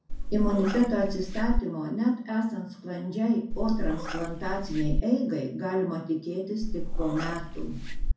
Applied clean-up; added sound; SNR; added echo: none; Meow; 0 dB; reverberation time 0.5 s.